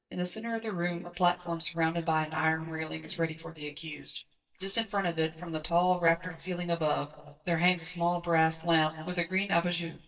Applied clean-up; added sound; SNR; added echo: neural mask model DeepFilterNet 3.